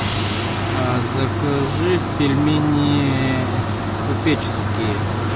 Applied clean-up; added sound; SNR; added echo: none; none; none; none.